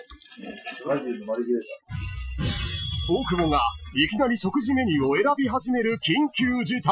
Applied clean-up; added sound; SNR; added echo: classical method Wiener filter.